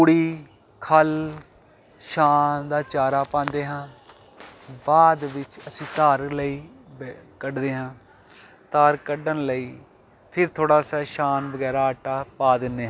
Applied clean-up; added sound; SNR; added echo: none; none; none; none.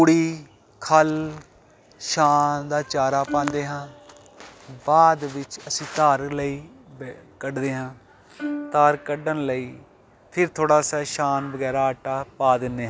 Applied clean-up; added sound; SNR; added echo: none; Plucked string instrument; 13 dB; none.